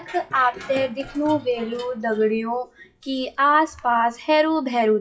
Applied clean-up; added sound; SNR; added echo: classical method WPE with log-MMSE.